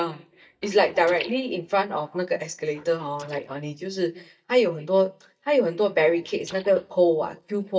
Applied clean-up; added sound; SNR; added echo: neural mask model DeepFilterNet 3.